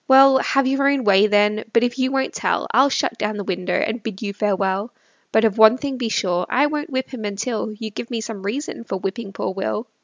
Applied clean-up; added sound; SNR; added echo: none; none; none; none.